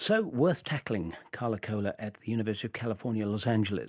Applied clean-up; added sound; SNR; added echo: none; none; none; none.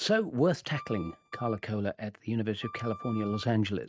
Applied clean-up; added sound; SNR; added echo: neural mask model RNNoise.